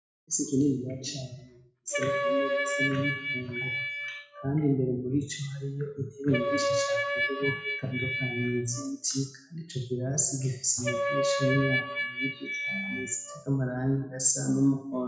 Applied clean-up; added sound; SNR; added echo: classical method WPE with log-MMSE.